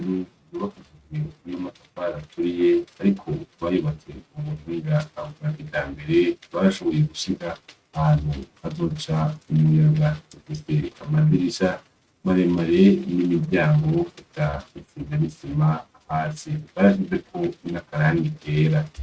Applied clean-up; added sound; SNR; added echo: neural mask model RNNoise.